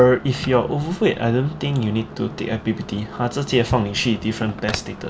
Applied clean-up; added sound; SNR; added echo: none; Telephone; 19 dB; none.